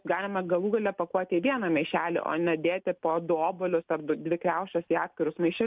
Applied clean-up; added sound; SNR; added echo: none; none; none; none.